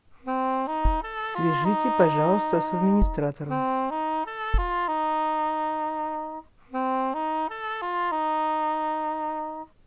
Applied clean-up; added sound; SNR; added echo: none; Bass drum + Wind instrument, woodwind instrument; -4 dB; none.